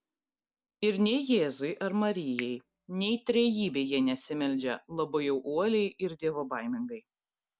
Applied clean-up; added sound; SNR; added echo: none; Finger snapping; 20 dB; none.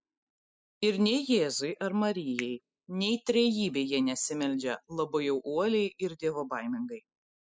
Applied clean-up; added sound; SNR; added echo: classical method spectral subtraction.